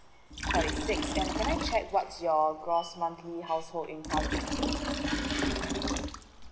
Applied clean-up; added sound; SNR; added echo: none; Liquid; 0 dB; none.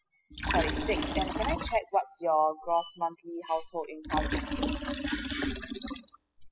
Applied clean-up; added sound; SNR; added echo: classical method spectral subtraction.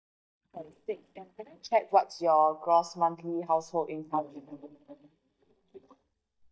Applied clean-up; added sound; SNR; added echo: neural mask model DeepFilterNet 3.